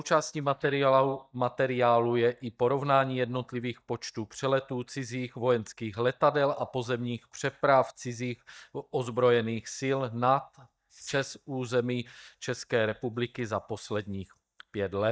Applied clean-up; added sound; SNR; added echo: neural mask model DeepFilterNet 3.